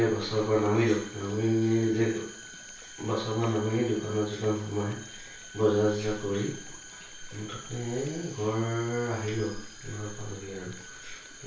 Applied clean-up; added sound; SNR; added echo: none; Stream; 19 dB; reverberation time 0.6 s.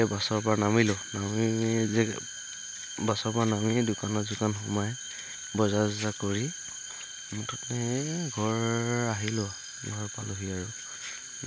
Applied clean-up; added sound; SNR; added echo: none; none; none; none.